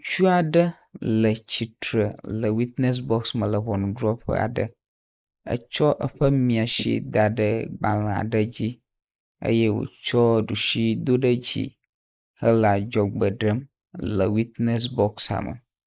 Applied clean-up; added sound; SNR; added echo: neural mask model Resemble Enhance denoiser.